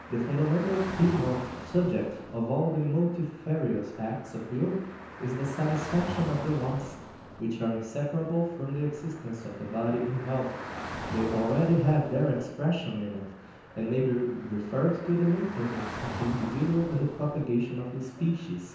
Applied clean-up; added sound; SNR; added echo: none; Traffic noise, roadway noise / Car; 12 dB; reverberation time 0.9 s.